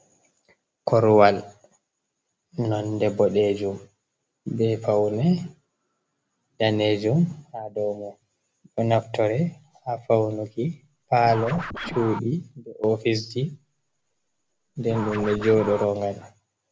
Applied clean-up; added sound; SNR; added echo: none; Scratching (performance technique); 13 dB; none.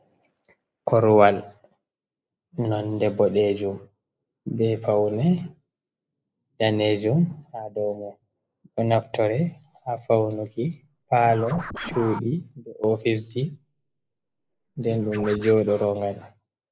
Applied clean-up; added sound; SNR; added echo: neural mask model Resemble Enhance denoiser.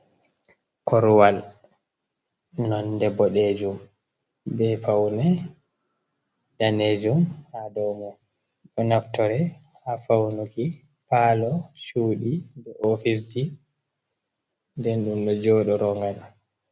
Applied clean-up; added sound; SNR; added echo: none; none; none; none.